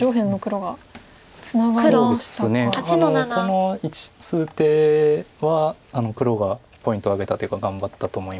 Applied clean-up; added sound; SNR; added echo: none; none; none; none.